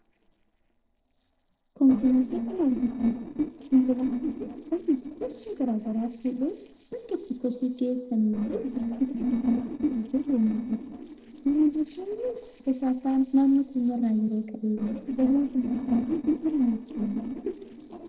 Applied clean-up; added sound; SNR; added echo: neural separator model SepFormer DNS4.